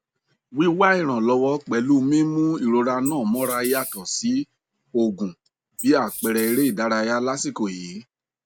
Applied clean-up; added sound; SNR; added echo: none; Wild animals; 12 dB; none.